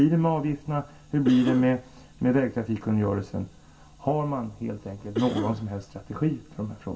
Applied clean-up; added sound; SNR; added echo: none; Cough; 10 dB; reverberation time 0.2 s.